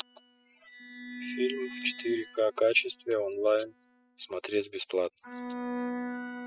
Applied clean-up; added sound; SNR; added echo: classical method spectral subtraction.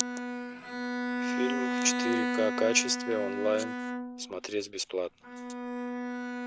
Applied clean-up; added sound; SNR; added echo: none; Bowed string instrument; 0 dB; none.